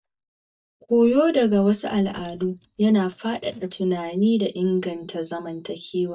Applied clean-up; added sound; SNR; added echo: neural mask model DeepFilterNet 3.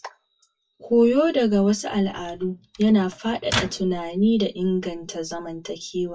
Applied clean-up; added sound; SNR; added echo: classical method WPE with log-MMSE.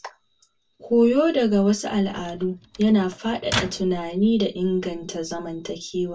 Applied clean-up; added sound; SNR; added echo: none; Microwave oven; 11 dB; reverberation time 0.1 s.